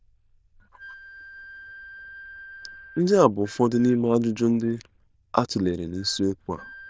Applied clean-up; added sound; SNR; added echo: neural diffusion model UNIVERSE++.